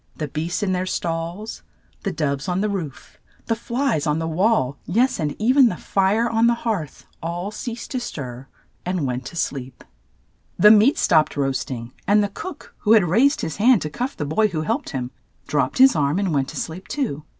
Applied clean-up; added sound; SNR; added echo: none; none; none; none.